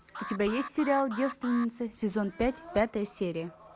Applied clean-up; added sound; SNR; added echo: none; Alarm; 11 dB; none.